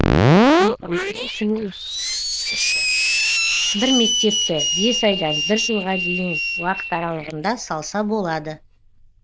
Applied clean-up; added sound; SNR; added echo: neural diffusion model UNIVERSE++.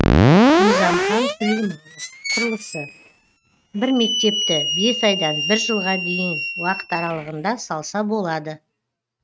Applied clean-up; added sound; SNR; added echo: neural mask model RNNoise.